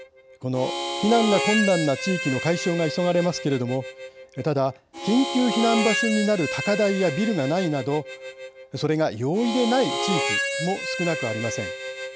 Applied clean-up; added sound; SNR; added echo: none; Harmonica; 5 dB; none.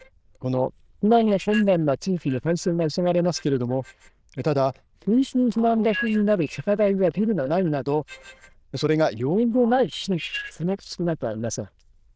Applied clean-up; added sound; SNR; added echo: neural diffusion model UNIVERSE++.